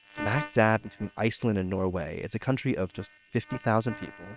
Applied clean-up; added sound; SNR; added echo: neural separator model SepFormer WHAM!.